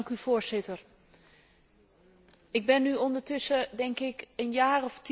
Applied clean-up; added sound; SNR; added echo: none; none; none; none.